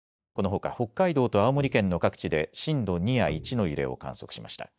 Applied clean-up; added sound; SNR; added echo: neural mask model DeepFilterNet 3.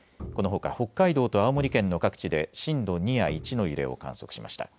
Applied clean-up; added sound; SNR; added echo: none; Bowed string instrument; 18 dB; none.